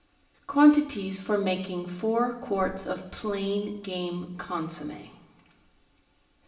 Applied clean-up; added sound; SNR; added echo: none; none; none; reverberation time 0.9 s.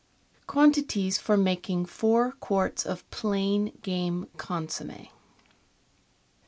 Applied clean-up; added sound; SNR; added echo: none; none; none; none.